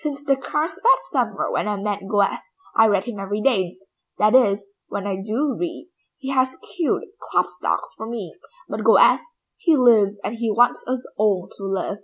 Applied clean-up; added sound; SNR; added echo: none; none; none; none.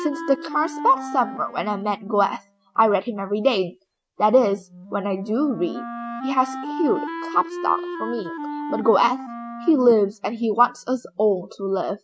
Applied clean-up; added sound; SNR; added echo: neural mask model RNNoise.